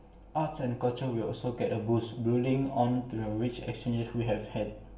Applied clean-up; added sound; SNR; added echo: none; none; none; reverberation time 0.6 s.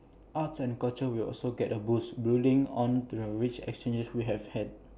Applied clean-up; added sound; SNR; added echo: none; none; none; none.